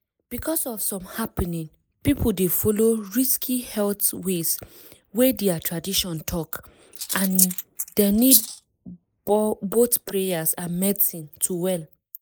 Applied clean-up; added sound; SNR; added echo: neural mask model Resemble Enhance denoiser.